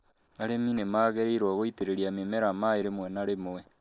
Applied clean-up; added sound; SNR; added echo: neural mask model Resemble Enhance denoiser.